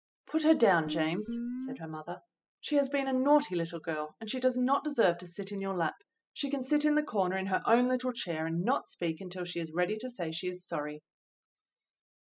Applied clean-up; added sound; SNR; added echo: classical method spectral subtraction.